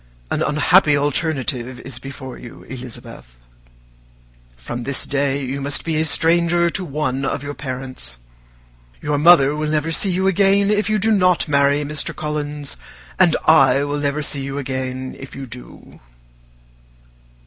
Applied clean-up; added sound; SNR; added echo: none; none; none; none.